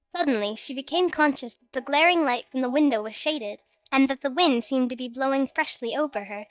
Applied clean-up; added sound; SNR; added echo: neural mask model DeepFilterNet 3.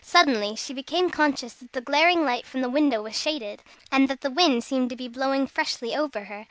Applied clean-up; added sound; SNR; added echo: none; none; none; none.